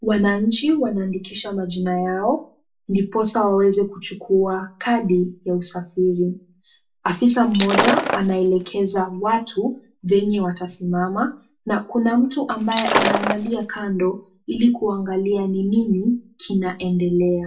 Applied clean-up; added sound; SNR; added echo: none; Shatter; 1 dB; reverberation time 0.2 s.